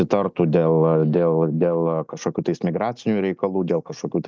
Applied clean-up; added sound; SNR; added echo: neural mask model DeepFilterNet 3.